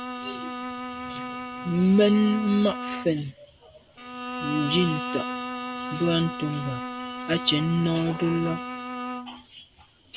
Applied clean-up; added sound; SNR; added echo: none; Bowed string instrument; 8 dB; none.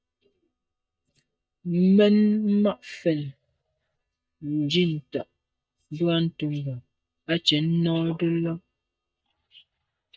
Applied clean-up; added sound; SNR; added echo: neural mask model DeepFilterNet 3.